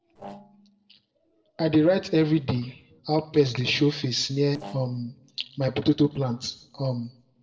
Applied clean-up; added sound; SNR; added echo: neural separator model SepFormer DNS4.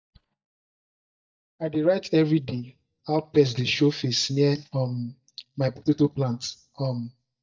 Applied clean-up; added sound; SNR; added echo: neural mask model DeepFilterNet 3.